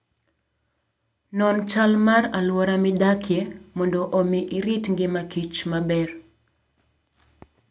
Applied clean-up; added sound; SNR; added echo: none; none; none; none.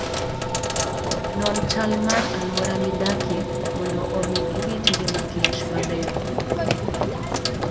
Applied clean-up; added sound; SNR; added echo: none; Sink (filling or washing) + Run / Train; -4 dB; none.